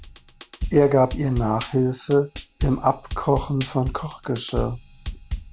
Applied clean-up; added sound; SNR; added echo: none; Drum kit; 9 dB; none.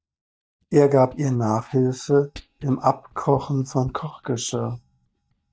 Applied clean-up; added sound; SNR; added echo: neural mask model DeepFilterNet 3.